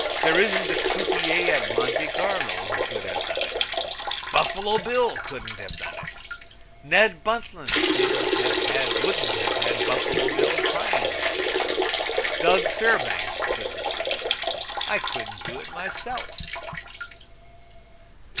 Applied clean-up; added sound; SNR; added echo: none; Liquid; -3 dB; none.